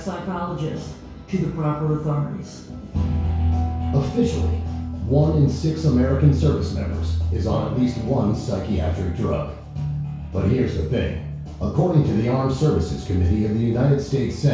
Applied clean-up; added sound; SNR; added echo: none; none; none; reverberation time 0.6 s.